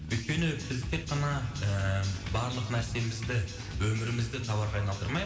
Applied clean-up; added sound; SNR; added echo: none; Motorcycle; 17 dB; reverberation time 2.1 s.